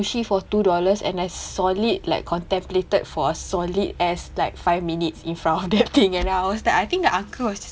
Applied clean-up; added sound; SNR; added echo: none; none; none; none.